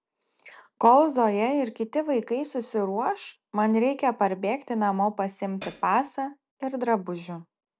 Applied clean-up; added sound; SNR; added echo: none; Hi-hat; 15 dB; none.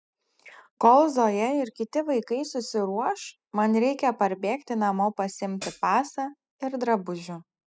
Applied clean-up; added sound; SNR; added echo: classical method spectral subtraction.